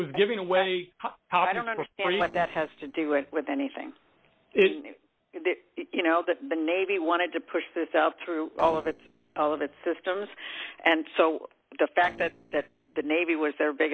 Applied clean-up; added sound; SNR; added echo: neural separator model SepFormer DNS4.